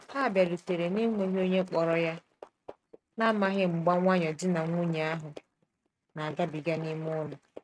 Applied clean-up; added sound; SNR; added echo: neural mask model RNNoise.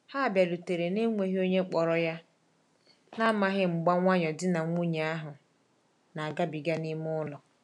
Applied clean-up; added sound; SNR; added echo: none; none; none; none.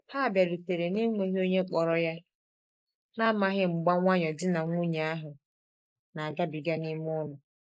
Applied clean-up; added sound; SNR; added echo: neural mask model Resemble Enhance denoiser.